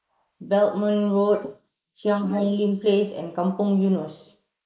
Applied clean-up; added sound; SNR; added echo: neural mask model Resemble Enhance denoiser.